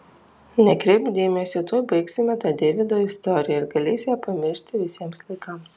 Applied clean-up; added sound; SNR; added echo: none; none; none; none.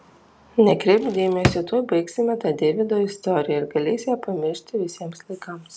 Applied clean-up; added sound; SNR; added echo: none; Drawer open or close; 4 dB; none.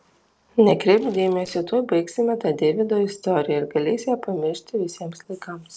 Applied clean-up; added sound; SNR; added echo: neural separator model SepFormer DNS4.